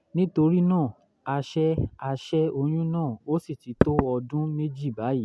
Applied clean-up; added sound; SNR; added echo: none; Knock / Wood; 0 dB; none.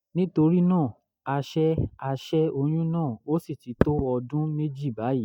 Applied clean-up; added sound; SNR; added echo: neural mask model DeepFilterNet 3.